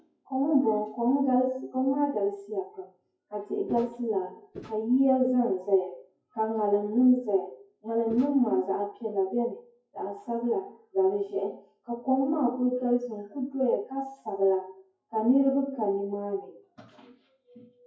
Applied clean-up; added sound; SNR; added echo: classical method WPE with log-MMSE.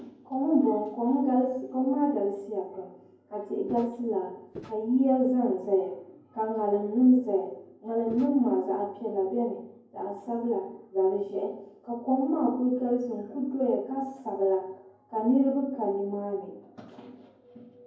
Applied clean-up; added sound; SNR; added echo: none; Walk, footsteps; 16 dB; reverberation time 0.9 s.